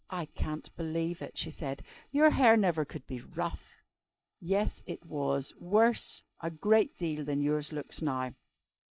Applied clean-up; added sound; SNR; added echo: neural mask model Resemble Enhance denoiser.